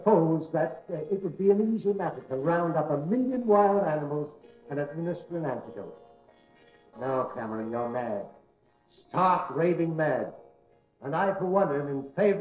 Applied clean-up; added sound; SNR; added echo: neural separator model SepFormer DNS4.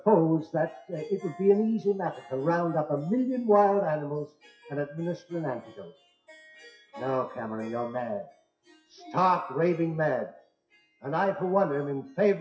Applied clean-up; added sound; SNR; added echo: classical method WPE with log-MMSE.